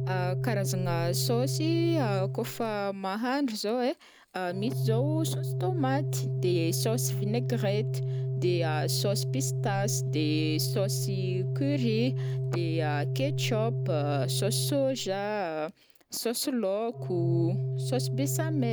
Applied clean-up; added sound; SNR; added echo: none; Organ; 0 dB; none.